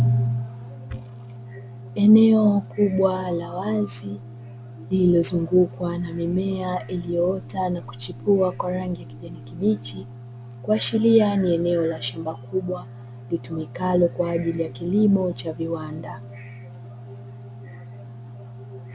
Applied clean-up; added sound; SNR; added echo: none; none; none; none.